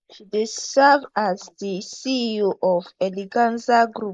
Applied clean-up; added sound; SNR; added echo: neural mask model Resemble Enhance denoiser.